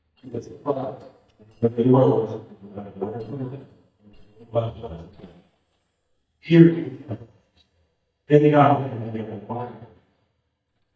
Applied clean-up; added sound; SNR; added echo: neural mask model DeepFilterNet 3.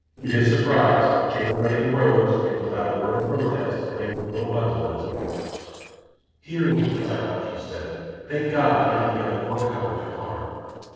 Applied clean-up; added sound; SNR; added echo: neural separator model SepFormer DNS4.